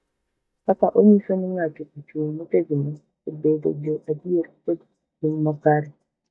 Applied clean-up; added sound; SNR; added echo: neural mask model DeepFilterNet 3.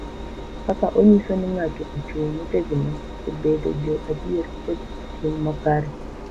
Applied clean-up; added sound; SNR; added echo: none; Engine; 10 dB; none.